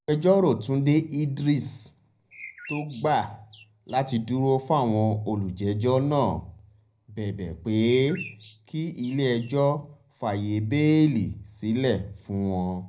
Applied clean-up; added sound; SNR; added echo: none; Bird; 19 dB; reverberation time 0.4 s.